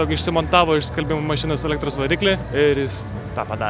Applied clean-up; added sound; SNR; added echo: none; none; none; none.